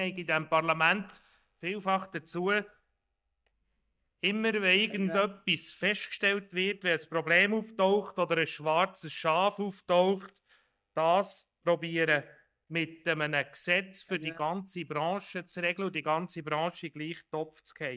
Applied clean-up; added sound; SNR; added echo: neural mask model DeepFilterNet 3.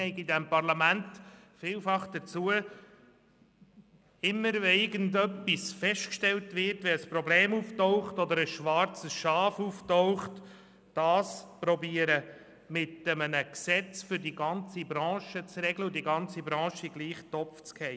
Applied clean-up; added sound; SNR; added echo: none; none; none; none.